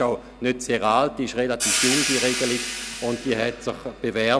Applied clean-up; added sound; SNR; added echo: none; Hi-hat; 4 dB; none.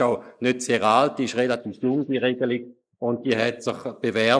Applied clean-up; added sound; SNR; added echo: neural mask model Resemble Enhance denoiser.